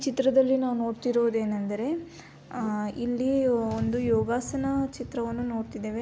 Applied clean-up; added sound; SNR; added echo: none; none; none; none.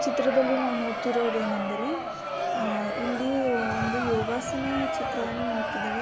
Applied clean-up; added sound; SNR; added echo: none; Crowd; 1 dB; none.